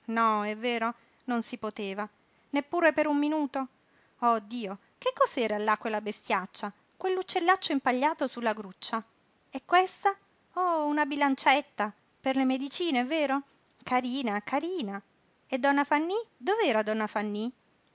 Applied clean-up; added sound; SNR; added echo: none; none; none; none.